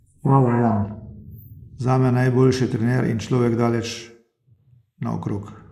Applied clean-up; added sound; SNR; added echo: neural mask model Resemble Enhance denoiser.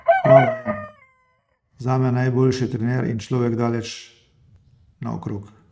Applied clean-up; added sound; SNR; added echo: neural mask model RNNoise.